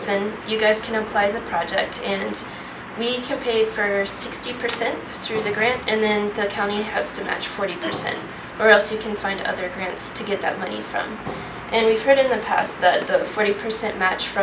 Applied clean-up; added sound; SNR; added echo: none; Piano; 19 dB; none.